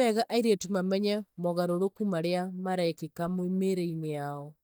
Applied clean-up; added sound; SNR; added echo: neural mask model DeepFilterNet 3.